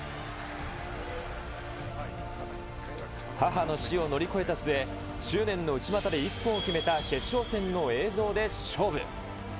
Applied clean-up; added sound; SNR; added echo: none; none; none; none.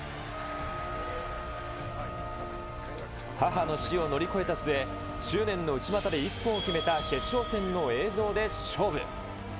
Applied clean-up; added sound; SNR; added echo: none; Wind instrument, woodwind instrument; 10 dB; none.